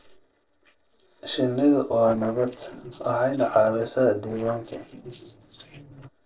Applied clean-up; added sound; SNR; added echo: neural separator model SepFormer DNS4.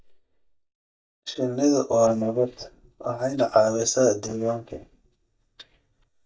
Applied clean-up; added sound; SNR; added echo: neural mask model DeepFilterNet 3.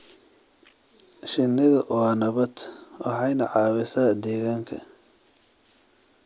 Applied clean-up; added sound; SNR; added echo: none; none; none; none.